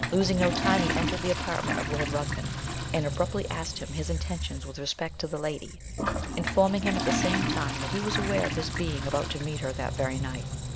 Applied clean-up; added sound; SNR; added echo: none; Toilet flush + Squeak; 1 dB; none.